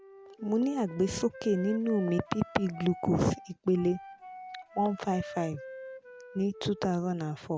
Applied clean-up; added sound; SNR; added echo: none; Wind instrument, woodwind instrument; 15 dB; none.